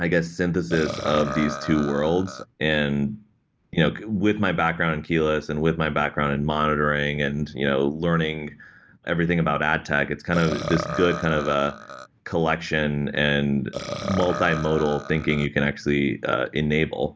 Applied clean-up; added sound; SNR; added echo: none; Burping, eructation; 10 dB; none.